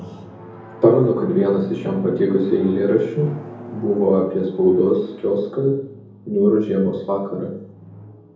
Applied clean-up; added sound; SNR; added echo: none; Drum; 18 dB; reverberation time 0.7 s.